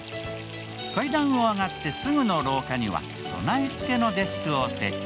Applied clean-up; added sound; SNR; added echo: none; Fill (with liquid) / Bathtub (filling or washing); 17 dB; none.